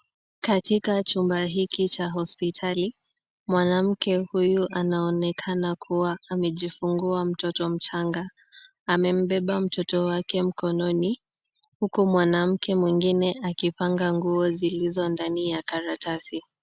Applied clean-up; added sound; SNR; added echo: none; none; none; none.